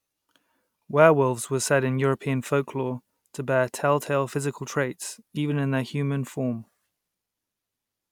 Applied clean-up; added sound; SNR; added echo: none; none; none; none.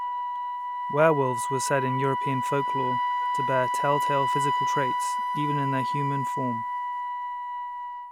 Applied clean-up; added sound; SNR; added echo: none; Wind instrument, woodwind instrument; -2 dB; none.